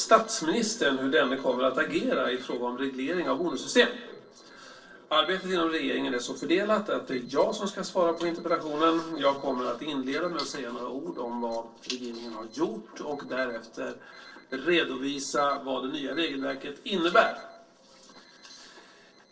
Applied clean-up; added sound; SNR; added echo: neural separator model SepFormer DNS4.